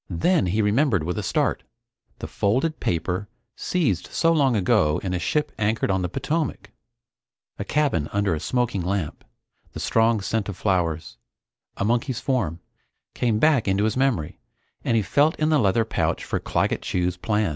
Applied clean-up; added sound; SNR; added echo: none; none; none; none.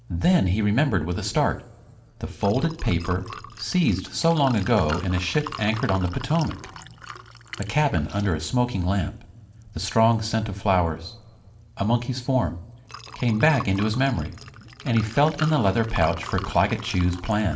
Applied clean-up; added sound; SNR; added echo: none; Liquid; 17 dB; reverberation time 0.6 s.